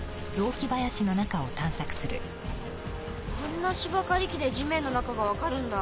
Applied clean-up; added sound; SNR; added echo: none; none; none; none.